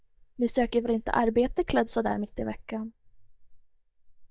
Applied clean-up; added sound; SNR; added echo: neural mask model DeepFilterNet 3.